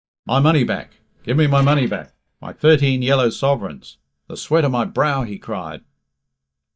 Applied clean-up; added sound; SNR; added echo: neural mask model DeepFilterNet 3.